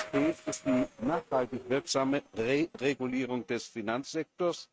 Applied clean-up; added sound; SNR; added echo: neural mask model RNNoise.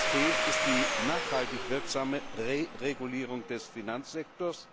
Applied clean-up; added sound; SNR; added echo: none; Domestic sounds, home sounds; 0 dB; none.